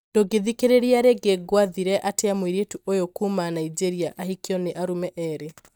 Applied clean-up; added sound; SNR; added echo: neural mask model DeepFilterNet 3.